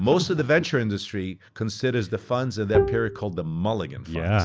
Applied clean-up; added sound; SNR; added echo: none; Bowed string instrument; 1 dB; none.